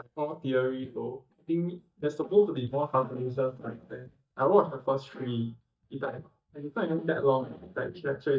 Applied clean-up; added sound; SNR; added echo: neural mask model DeepFilterNet 3.